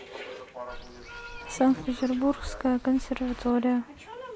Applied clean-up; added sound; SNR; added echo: none; Walk, footsteps / Insect; 14 dB; none.